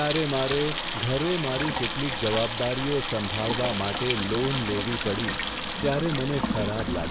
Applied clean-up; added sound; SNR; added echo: none; Sink (filling or washing) / Water tap, faucet; 2 dB; none.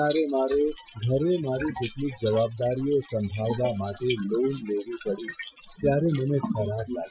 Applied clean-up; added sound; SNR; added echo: classical method Wiener filter.